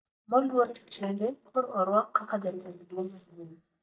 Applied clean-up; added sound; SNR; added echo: neural mask model DeepFilterNet 3.